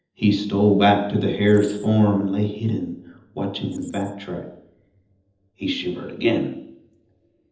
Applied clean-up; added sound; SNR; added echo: neural separator model SepFormer DNS4.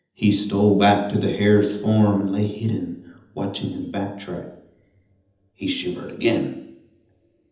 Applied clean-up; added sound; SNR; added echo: none; Chirp, tweet; 18 dB; reverberation time 0.8 s.